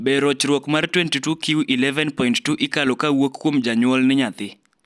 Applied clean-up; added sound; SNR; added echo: none; none; none; none.